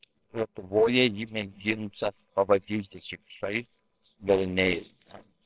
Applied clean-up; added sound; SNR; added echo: neural separator model SepFormer WHAMR!.